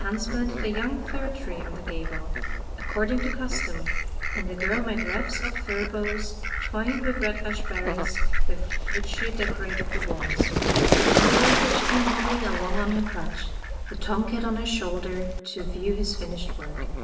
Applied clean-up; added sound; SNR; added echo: none; Fowl; -5 dB; reverberation time 1.0 s.